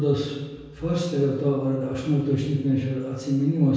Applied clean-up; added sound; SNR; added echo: none; none; none; reverberation time 1.2 s.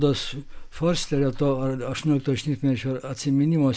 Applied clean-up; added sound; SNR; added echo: none; none; none; none.